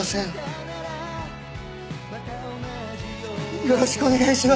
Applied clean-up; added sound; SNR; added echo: none; none; none; none.